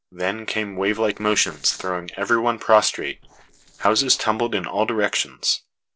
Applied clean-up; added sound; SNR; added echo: neural separator model SepFormer DNS4.